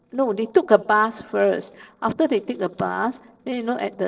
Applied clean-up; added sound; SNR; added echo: neural separator model SepFormer DNS4.